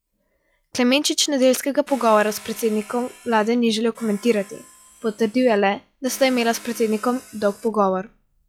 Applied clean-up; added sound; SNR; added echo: classical method log-MMSE.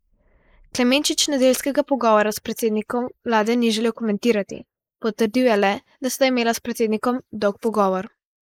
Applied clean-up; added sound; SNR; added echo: neural mask model Resemble Enhance denoiser.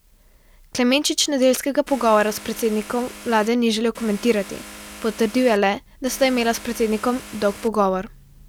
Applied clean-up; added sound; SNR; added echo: none; Vehicle; 17 dB; none.